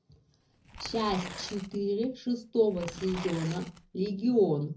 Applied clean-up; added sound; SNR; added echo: none; Tearing; 15 dB; reverberation time 0.4 s.